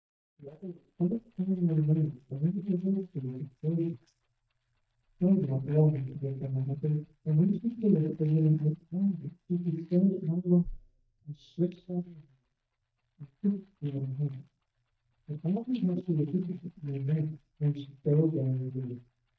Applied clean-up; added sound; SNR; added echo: neural mask model DeepFilterNet 3.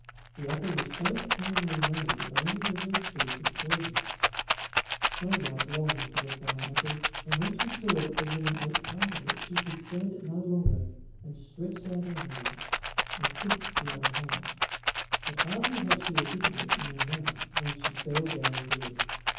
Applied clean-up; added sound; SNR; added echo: none; Rattle; -4 dB; reverberation time 0.9 s.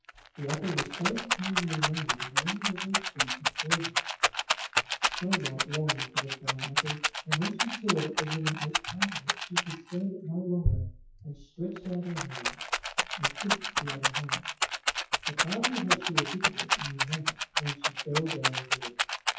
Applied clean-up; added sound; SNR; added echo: classical method WPE with log-MMSE.